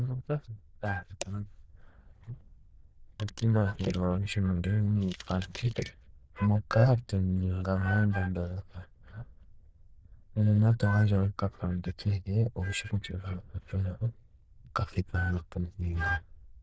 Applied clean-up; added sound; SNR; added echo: neural diffusion model UNIVERSE++.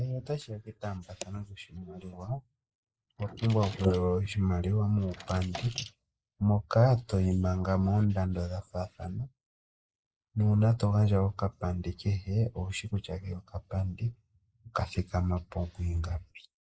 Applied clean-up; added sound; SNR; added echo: neural mask model Resemble Enhance denoiser.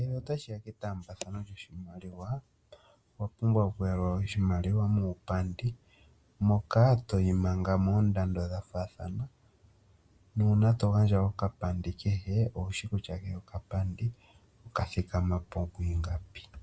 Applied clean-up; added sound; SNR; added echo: none; none; none; none.